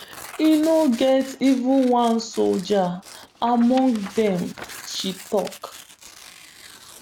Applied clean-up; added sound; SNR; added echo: none; Tearing; 19 dB; none.